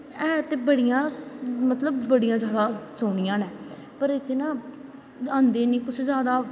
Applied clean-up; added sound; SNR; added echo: none; none; none; none.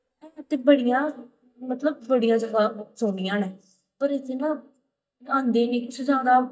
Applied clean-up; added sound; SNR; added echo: neural mask model DeepFilterNet 3.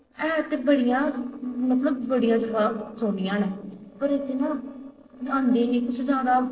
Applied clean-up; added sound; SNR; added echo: neural separator model SepFormer DNS4.